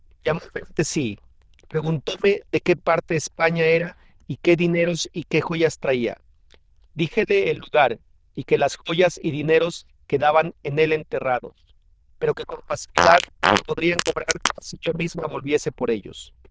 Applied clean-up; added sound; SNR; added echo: neural diffusion model UNIVERSE++.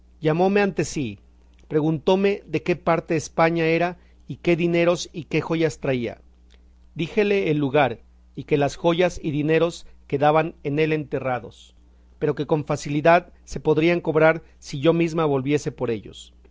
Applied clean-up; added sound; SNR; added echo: none; none; none; none.